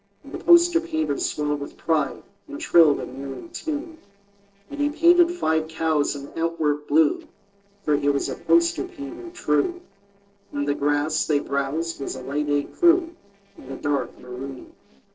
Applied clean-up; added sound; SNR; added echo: neural separator model SepFormer DNS4.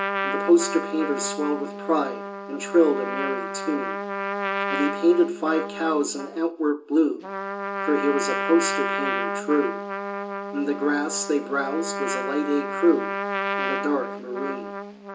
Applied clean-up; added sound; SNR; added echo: none; Trumpet; 4 dB; reverberation time 0.2 s.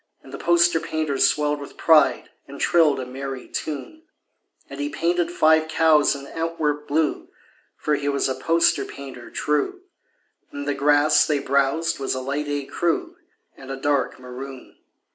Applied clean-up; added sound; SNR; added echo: none; none; none; none.